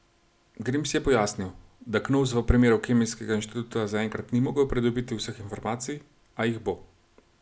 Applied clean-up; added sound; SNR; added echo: none; none; none; none.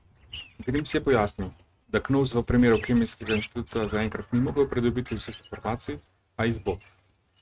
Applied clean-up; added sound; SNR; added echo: neural mask model RNNoise.